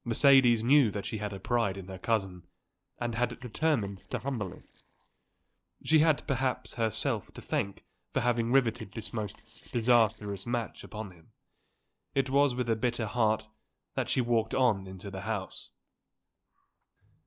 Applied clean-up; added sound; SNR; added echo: neural separator model SepFormer DNS4.